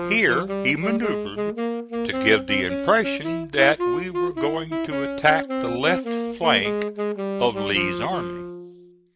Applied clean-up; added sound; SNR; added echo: none; Wind instrument, woodwind instrument; 3 dB; none.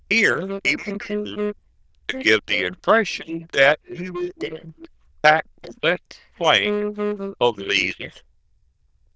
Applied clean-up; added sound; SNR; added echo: neural diffusion model UNIVERSE++.